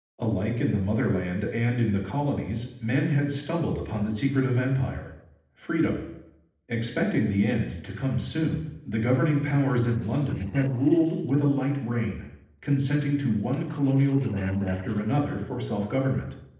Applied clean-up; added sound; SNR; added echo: neural separator model SepFormer DNS4.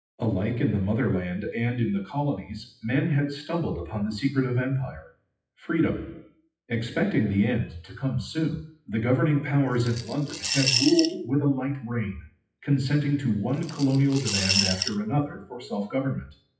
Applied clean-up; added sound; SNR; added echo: classical method WPE with log-MMSE.